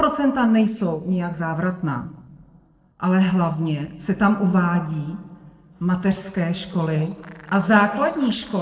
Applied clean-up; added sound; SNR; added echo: neural separator model SepFormer DNS4.